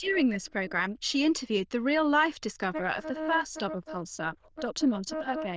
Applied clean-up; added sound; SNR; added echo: neural diffusion model UNIVERSE++.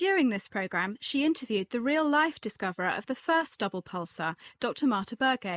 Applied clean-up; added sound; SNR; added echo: neural mask model Resemble Enhance denoiser.